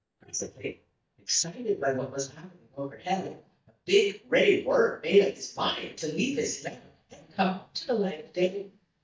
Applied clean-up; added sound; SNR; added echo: neural mask model DeepFilterNet 3.